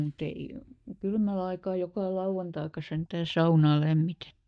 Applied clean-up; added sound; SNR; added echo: neural mask model DeepFilterNet 3.